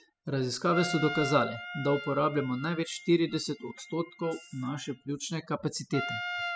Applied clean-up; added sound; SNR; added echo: classical method spectral subtraction.